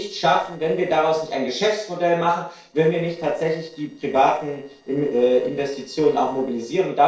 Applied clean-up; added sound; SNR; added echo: neural separator model SepFormer DNS4.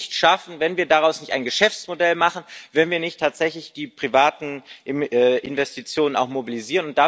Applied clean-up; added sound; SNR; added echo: none; none; none; none.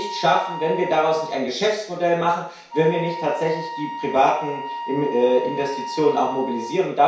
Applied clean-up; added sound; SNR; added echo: none; Wind instrument, woodwind instrument; 10 dB; reverberation time 0.6 s.